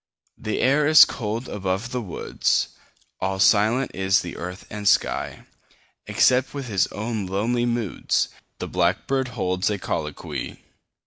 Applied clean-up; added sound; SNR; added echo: none; none; none; none.